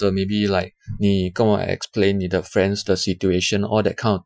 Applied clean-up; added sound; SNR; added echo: classical method Wiener filter.